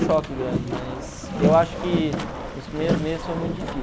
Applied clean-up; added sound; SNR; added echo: none; Boat, Water vehicle; 1 dB; none.